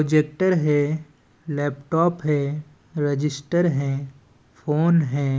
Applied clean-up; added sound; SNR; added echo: none; none; none; none.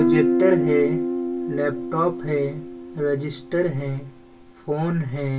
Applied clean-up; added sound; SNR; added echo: none; Guitar; 1 dB; reverberation time 0.1 s.